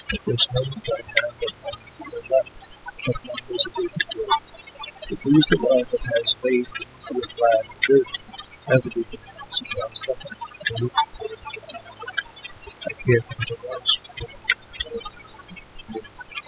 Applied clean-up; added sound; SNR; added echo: classical method spectral subtraction.